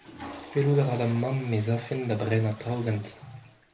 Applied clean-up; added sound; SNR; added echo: none; Toilet flush / Water; 17 dB; reverberation time 0.3 s.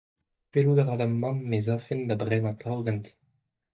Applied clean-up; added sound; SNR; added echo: neural mask model DeepFilterNet 3.